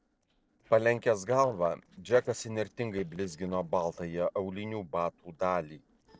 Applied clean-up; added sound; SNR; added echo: neural separator model SepFormer DNS4.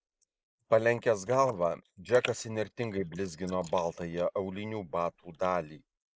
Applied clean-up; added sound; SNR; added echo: neural mask model Resemble Enhance denoiser.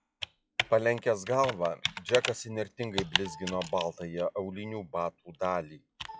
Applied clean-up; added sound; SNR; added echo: classical method log-MMSE.